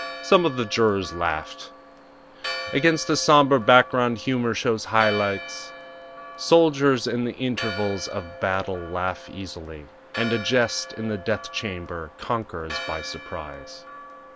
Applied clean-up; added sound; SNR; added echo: none; Church bell; 13 dB; none.